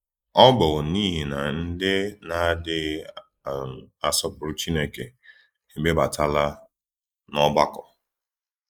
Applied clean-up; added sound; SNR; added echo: neural mask model Resemble Enhance denoiser.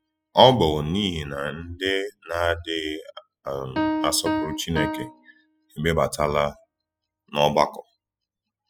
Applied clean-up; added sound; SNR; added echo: classical method spectral subtraction.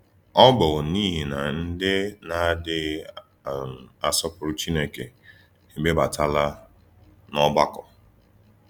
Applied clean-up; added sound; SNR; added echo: none; none; none; none.